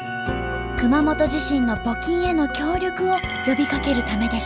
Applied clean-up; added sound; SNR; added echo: none; Organ; 9 dB; none.